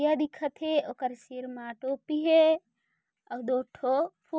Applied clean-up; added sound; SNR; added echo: none; none; none; none.